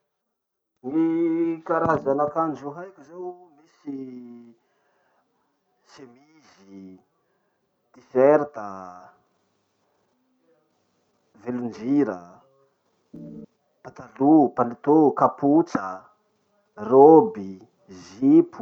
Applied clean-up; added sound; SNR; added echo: none; Organ; 15 dB; none.